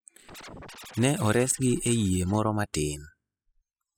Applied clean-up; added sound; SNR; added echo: classical method spectral subtraction.